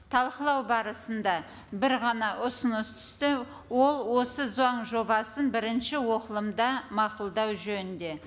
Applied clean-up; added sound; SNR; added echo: none; none; none; none.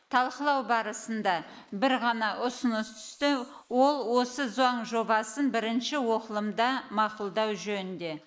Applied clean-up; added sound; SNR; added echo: neural mask model Resemble Enhance denoiser.